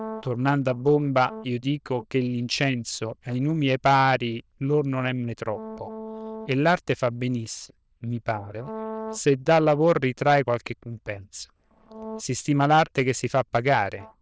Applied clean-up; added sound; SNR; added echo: neural diffusion model UNIVERSE++.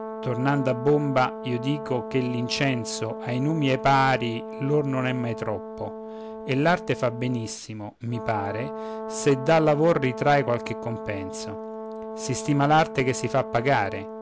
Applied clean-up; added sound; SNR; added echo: none; Brass instrument; 10 dB; none.